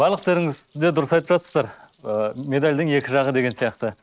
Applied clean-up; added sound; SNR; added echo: neural mask model RNNoise.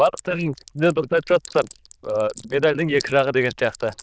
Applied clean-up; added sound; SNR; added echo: neural diffusion model UNIVERSE++.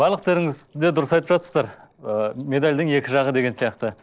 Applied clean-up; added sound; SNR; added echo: neural separator model SepFormer DNS4.